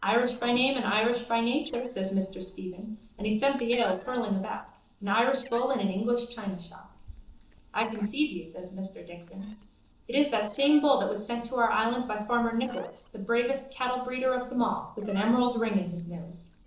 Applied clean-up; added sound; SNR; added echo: neural separator model SepFormer DNS4.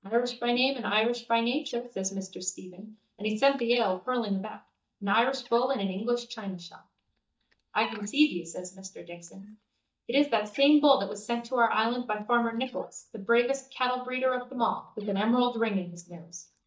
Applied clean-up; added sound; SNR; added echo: neural mask model DeepFilterNet 3.